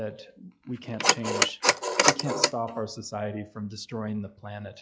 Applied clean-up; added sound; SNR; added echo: classical method log-MMSE.